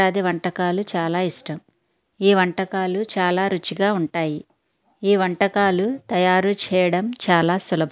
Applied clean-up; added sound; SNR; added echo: none; none; none; none.